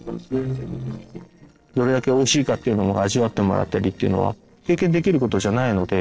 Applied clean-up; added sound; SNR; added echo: neural separator model SepFormer DNS4.